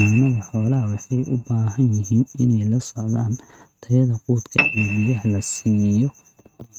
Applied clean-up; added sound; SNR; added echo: neural mask model RNNoise.